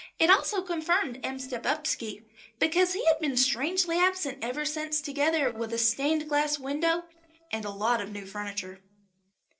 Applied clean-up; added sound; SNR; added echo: neural separator model SepFormer DNS4.